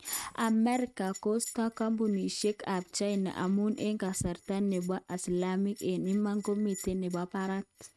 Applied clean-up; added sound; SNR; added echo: neural mask model RNNoise.